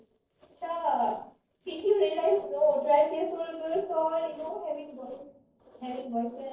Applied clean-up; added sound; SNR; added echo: neural separator model SepFormer DNS4.